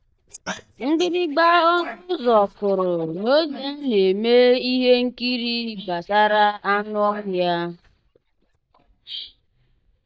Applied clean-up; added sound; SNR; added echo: neural mask model DeepFilterNet 3.